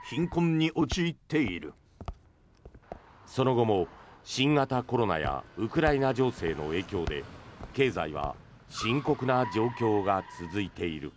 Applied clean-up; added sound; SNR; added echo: none; Car + Walk, footsteps; 14 dB; none.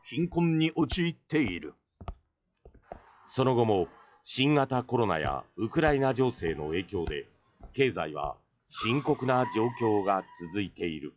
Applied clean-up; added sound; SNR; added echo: classical method log-MMSE.